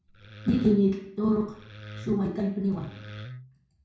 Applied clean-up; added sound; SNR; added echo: none; Wood; 15 dB; reverberation time 0.6 s.